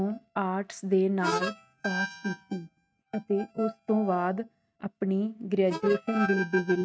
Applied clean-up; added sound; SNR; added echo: neural mask model RNNoise.